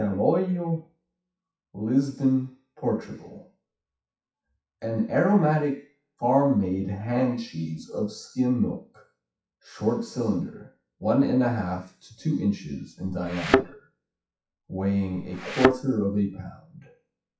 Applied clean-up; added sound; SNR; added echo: classical method WPE with log-MMSE.